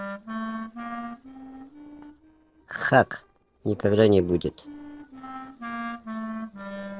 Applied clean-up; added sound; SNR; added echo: neural separator model SepFormer DNS4.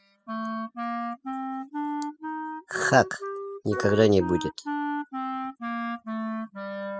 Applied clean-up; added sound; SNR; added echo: classical method spectral subtraction.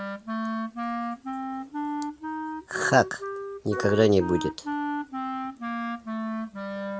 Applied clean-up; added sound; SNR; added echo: none; Wind instrument, woodwind instrument; 3 dB; none.